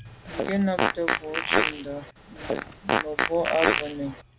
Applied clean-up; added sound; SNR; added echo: none; Fart; -3 dB; none.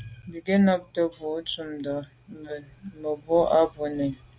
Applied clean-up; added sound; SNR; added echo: none; none; none; none.